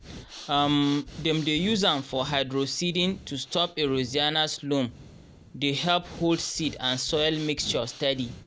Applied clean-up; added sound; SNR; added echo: none; Breathing; 17 dB; none.